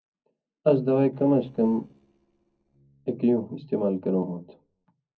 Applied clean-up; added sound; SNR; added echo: neural separator model SepFormer DNS4.